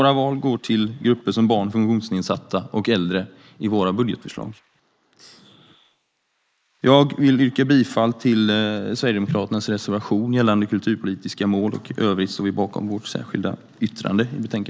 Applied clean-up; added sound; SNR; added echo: neural mask model Resemble Enhance denoiser.